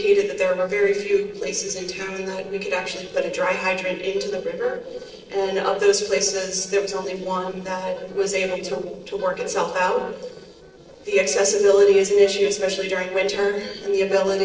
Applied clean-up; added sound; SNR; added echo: neural separator model SepFormer DNS4.